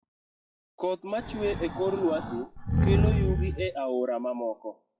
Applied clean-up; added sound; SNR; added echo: classical method WPE with log-MMSE.